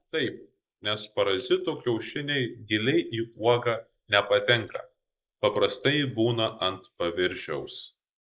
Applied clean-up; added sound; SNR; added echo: neural mask model Resemble Enhance denoiser.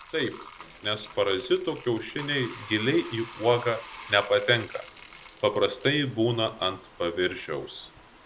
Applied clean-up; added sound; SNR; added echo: none; Bathtub (filling or washing); 16 dB; none.